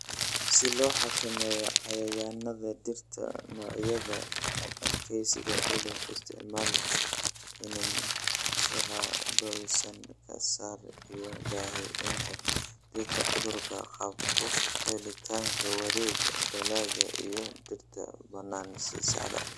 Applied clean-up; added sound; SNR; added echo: none; Crumpling, crinkling; -2 dB; none.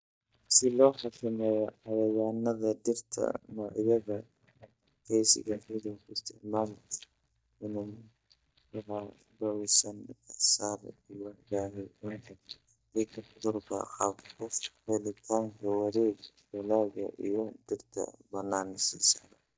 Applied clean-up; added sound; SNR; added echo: neural mask model DeepFilterNet 3.